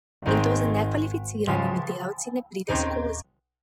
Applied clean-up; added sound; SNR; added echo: classical method spectral subtraction.